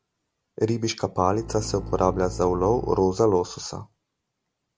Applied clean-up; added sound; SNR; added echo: none; Bowed string instrument; 12 dB; none.